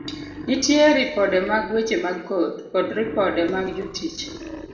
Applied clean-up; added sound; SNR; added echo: none; Wild animals; 14 dB; reverberation time 1.0 s.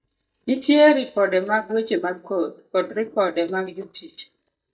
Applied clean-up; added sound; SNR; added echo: neural mask model DeepFilterNet 3.